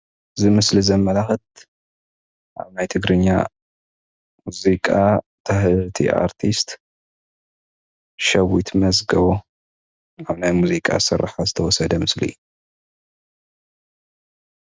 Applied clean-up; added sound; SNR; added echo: none; none; none; none.